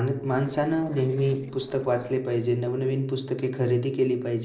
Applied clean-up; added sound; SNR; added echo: neural separator model SepFormer DNS4.